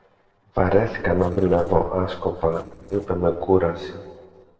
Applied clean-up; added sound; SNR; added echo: neural separator model SepFormer DNS4.